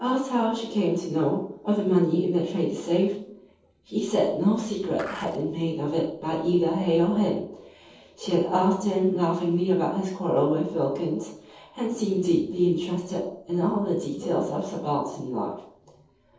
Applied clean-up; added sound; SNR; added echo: neural separator model SepFormer DNS4.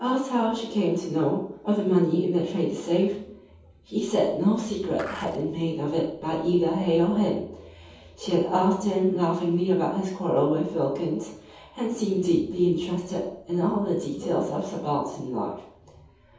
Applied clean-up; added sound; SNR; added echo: none; Skateboard; 14 dB; reverberation time 0.7 s.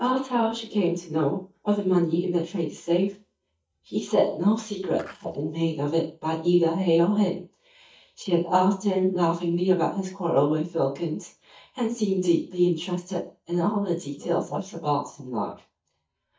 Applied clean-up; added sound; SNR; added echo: neural mask model DeepFilterNet 3.